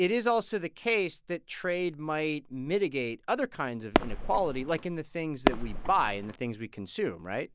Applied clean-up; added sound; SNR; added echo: none; Fireworks; 0 dB; none.